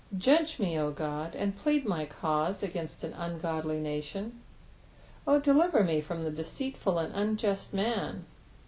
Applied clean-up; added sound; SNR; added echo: none; none; none; none.